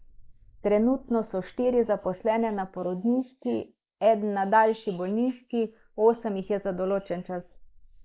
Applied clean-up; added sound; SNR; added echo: neural mask model Resemble Enhance denoiser.